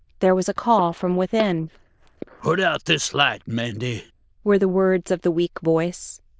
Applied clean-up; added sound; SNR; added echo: neural diffusion model UNIVERSE++.